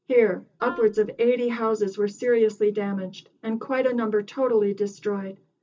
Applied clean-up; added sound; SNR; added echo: none; Wind instrument, woodwind instrument; 16 dB; reverberation time 0.2 s.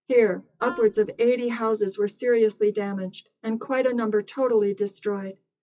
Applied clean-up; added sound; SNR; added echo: classical method WPE with log-MMSE.